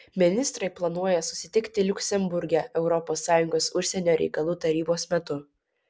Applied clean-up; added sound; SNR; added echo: none; none; none; none.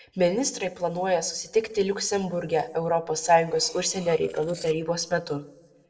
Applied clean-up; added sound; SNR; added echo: neural separator model SepFormer DNS4.